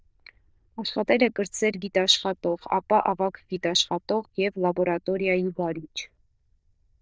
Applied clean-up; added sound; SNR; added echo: neural diffusion model UNIVERSE++.